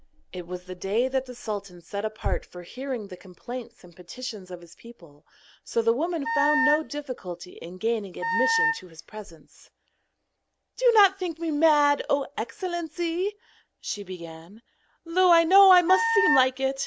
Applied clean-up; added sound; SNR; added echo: none; Wind instrument, woodwind instrument; 1 dB; none.